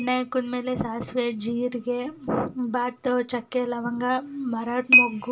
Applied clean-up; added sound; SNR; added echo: none; Chink, clink; 2 dB; reverberation time 0.2 s.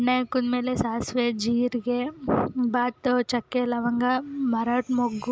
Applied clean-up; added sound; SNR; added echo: none; none; none; none.